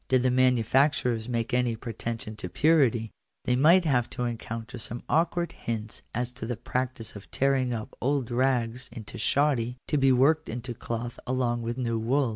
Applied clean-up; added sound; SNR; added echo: none; none; none; none.